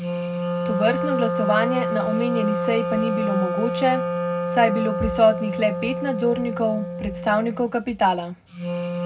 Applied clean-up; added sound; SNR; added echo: none; Wind instrument, woodwind instrument; 2 dB; reverberation time 0.3 s.